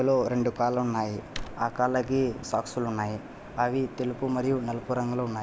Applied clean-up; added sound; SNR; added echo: none; Tearing / Wood; 19 dB; none.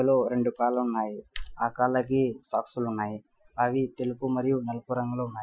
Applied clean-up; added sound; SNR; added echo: classical method Wiener filter.